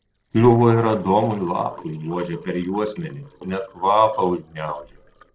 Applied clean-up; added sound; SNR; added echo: neural separator model SepFormer DNS4.